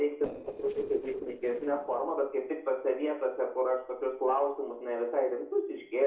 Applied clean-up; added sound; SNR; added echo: neural separator model SepFormer DNS4.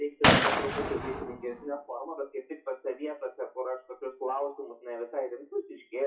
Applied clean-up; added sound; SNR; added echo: classical method WPE with log-MMSE.